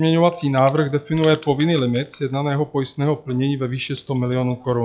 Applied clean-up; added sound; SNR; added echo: classical method log-MMSE.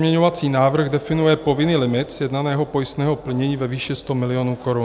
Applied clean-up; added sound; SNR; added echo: none; none; none; none.